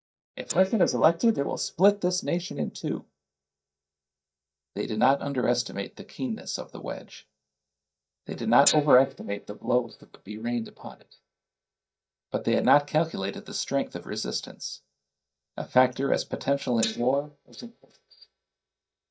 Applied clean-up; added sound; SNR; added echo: neural mask model DeepFilterNet 3.